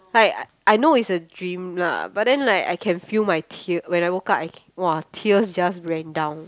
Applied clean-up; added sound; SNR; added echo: none; none; none; none.